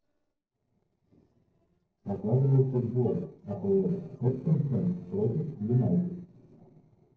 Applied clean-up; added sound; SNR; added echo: neural separator model SepFormer DNS4.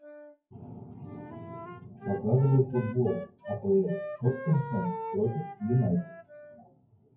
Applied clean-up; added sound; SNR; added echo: classical method WPE with log-MMSE.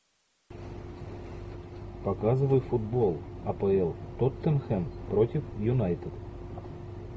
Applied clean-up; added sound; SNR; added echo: none; none; none; none.